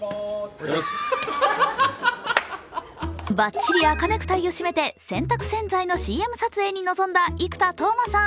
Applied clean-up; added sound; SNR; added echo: none; none; none; none.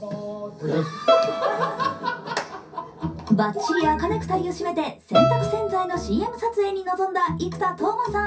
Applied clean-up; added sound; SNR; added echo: none; Bowed string instrument; 3 dB; reverberation time 0.3 s.